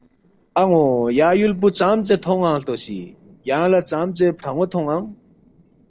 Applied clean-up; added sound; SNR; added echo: neural separator model SepFormer DNS4.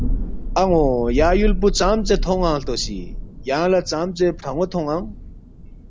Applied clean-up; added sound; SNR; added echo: none; Thunder; 4 dB; none.